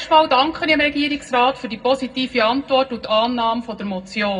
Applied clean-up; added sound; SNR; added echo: none; none; none; reverberation time 0.3 s.